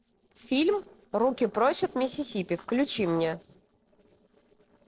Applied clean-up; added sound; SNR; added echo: neural separator model SepFormer DNS4.